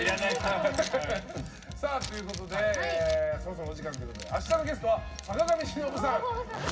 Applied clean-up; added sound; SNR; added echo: none; Zipper (clothing); 14 dB; reverberation time 0.4 s.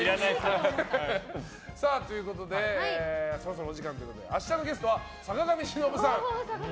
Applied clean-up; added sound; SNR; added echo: none; none; none; none.